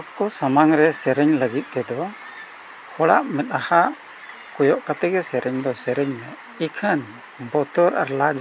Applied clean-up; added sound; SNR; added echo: none; none; none; none.